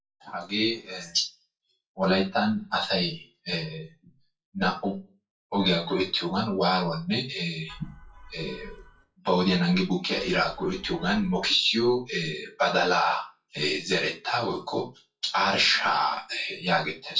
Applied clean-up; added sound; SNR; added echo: classical method WPE with log-MMSE.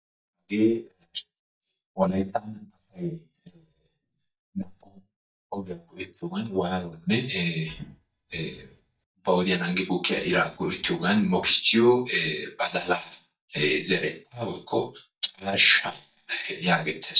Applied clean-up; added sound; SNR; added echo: neural mask model DeepFilterNet 3.